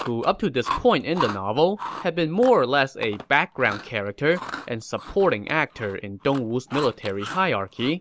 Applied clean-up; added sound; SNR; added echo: none; Chewing, mastication; 13 dB; none.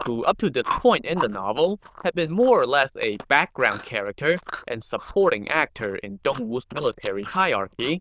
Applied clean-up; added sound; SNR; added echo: neural diffusion model UNIVERSE++.